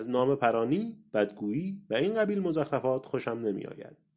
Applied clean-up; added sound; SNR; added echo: none; none; none; none.